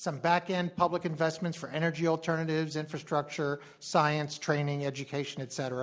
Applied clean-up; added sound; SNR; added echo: none; none; none; none.